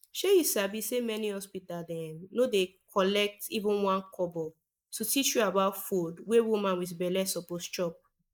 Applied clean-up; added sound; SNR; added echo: neural mask model Resemble Enhance denoiser.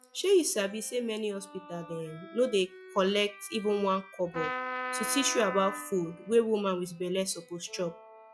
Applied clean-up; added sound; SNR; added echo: classical method log-MMSE.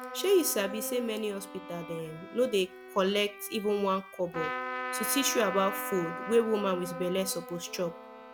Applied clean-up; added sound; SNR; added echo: none; Trumpet + Bowed string instrument; 9 dB; none.